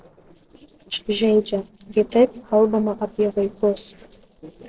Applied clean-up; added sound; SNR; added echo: neural separator model SepFormer DNS4.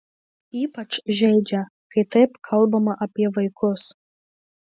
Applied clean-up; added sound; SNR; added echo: none; none; none; none.